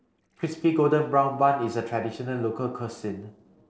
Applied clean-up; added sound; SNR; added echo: neural separator model SepFormer DNS4.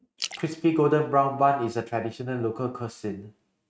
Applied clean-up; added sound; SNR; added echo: neural mask model RNNoise.